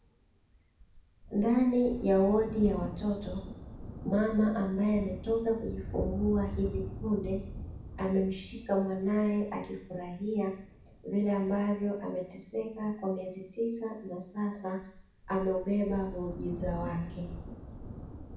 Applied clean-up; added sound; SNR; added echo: none; Thunder; 12 dB; reverberation time 0.6 s.